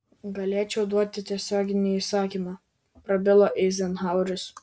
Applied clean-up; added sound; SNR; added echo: none; none; none; none.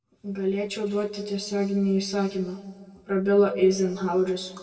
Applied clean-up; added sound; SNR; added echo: none; none; none; reverberation time 1.5 s.